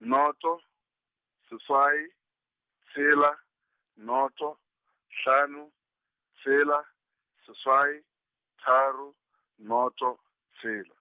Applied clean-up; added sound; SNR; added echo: none; none; none; none.